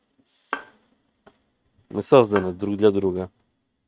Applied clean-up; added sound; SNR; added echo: neural mask model RNNoise.